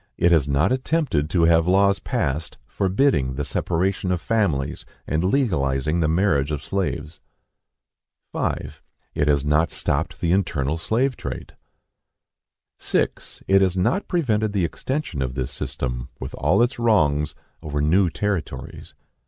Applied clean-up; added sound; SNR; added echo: none; none; none; none.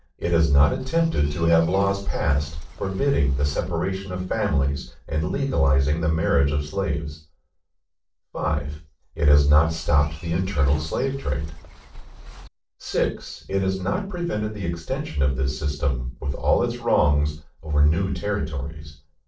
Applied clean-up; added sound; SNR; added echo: neural separator model SepFormer DNS4.